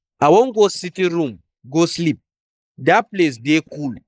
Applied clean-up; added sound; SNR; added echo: neural mask model Resemble Enhance denoiser.